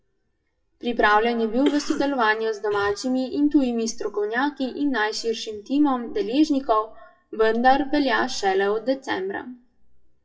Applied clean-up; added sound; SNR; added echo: classical method WPE with log-MMSE.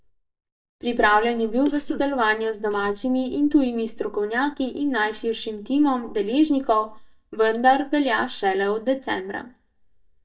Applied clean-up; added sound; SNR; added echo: neural mask model DeepFilterNet 3.